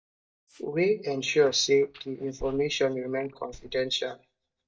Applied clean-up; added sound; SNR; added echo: neural mask model DeepFilterNet 3.